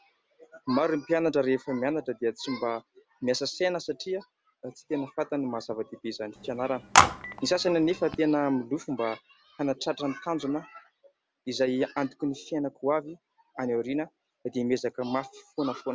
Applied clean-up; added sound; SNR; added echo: none; Telephone; -3 dB; none.